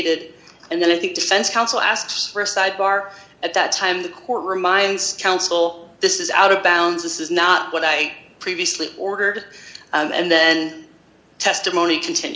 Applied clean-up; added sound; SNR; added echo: none; none; none; none.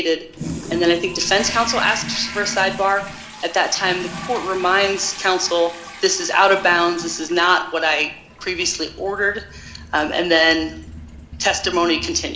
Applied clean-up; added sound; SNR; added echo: none; Toilet flush; 13 dB; none.